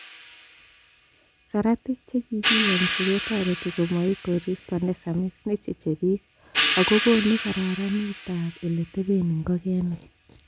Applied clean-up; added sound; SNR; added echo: none; Hi-hat; 0 dB; none.